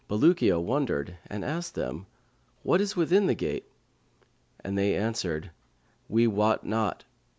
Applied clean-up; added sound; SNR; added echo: none; none; none; none.